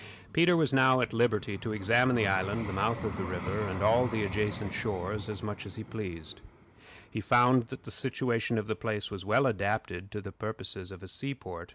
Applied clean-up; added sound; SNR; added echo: none; Vehicle; 13 dB; none.